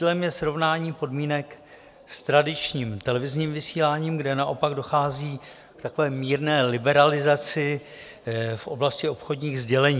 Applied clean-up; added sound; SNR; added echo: none; none; none; none.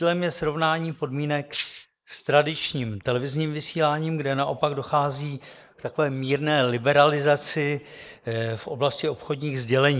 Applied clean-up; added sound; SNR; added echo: neural mask model Resemble Enhance denoiser.